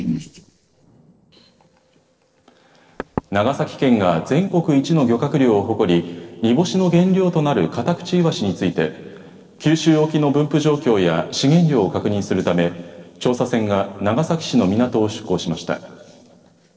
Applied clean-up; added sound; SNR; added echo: neural separator model SepFormer DNS4.